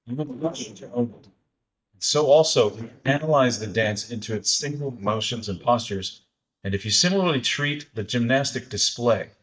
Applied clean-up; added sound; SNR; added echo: neural mask model DeepFilterNet 3.